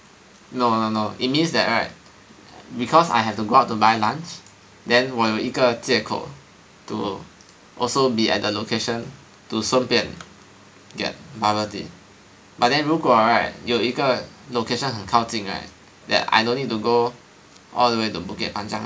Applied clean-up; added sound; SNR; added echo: none; none; none; none.